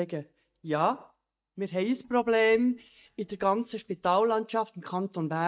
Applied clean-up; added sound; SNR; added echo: neural mask model DeepFilterNet 3.